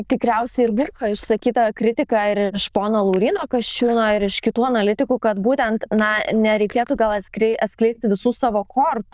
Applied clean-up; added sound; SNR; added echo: neural diffusion model UNIVERSE++.